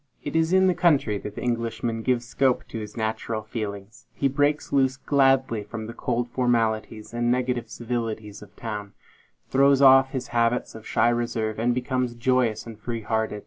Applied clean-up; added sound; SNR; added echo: none; none; none; none.